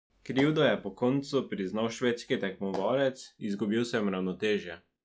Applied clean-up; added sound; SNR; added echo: classical method log-MMSE.